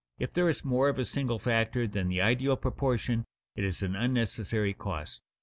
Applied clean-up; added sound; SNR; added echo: none; none; none; none.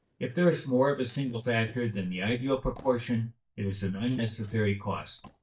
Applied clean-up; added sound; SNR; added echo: neural mask model DeepFilterNet 3.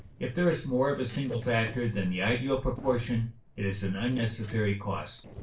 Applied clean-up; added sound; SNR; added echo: neural separator model SepFormer DNS4.